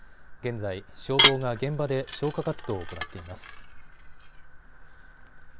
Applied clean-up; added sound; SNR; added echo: none; Dishes, pots, and pans / Glass; -4 dB; none.